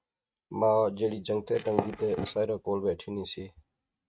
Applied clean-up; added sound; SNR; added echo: neural mask model RNNoise.